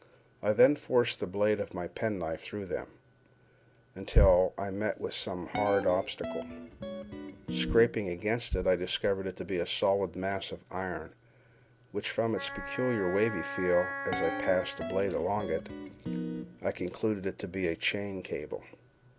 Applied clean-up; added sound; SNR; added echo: none; Wind instrument, woodwind instrument + Guitar; 8 dB; none.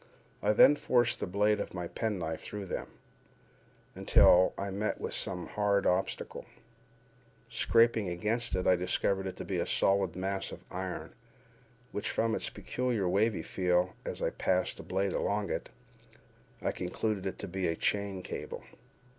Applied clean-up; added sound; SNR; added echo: none; none; none; none.